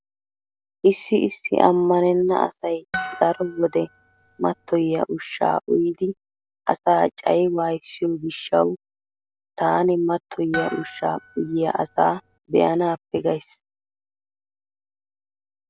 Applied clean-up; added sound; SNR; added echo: none; Harp; 12 dB; none.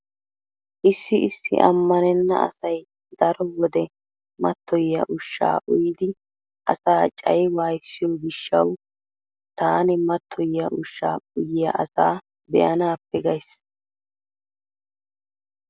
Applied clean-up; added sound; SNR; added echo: none; none; none; none.